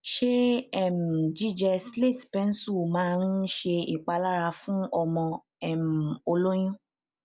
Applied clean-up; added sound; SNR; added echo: none; none; none; none.